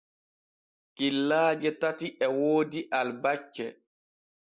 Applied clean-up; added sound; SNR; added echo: none; none; none; none.